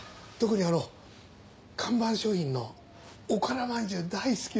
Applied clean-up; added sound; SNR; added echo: none; none; none; none.